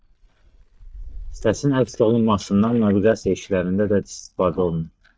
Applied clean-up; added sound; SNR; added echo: neural mask model DeepFilterNet 3.